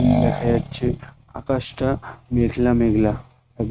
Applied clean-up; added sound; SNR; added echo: neural mask model RNNoise.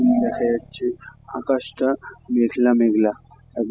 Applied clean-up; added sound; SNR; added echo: classical method spectral subtraction.